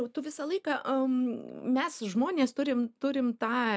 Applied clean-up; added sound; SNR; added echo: none; none; none; none.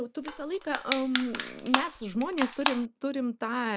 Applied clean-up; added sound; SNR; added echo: none; Crushing; 2 dB; none.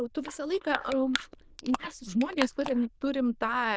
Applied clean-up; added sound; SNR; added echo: neural diffusion model UNIVERSE++.